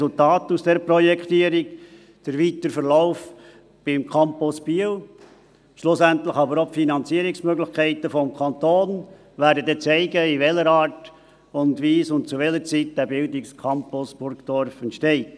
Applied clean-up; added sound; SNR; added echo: none; none; none; none.